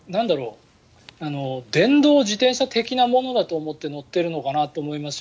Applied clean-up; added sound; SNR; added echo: none; none; none; none.